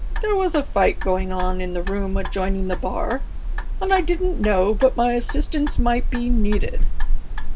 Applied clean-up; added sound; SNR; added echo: none; Clock; -3 dB; none.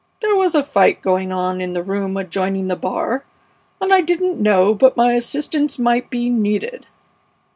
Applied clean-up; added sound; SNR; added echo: none; none; none; none.